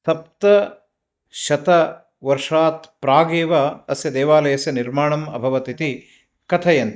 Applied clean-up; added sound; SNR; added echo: neural mask model DeepFilterNet 3.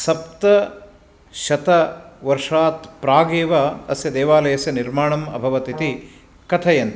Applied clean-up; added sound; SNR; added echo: none; Brass instrument; 15 dB; none.